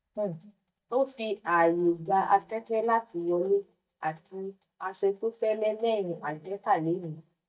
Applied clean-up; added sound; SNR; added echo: neural mask model DeepFilterNet 3.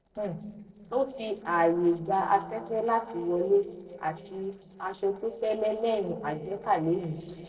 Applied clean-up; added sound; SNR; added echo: neural separator model SepFormer DNS4.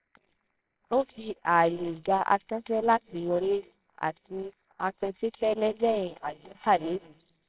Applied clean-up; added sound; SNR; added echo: neural separator model SepFormer WHAMR!.